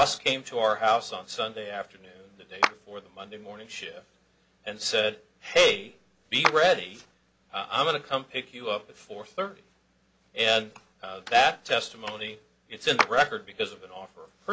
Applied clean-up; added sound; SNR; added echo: none; Clapping; 4 dB; none.